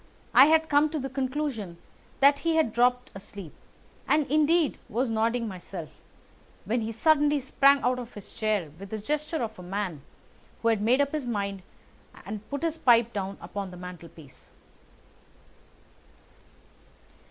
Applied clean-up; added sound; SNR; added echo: none; none; none; none.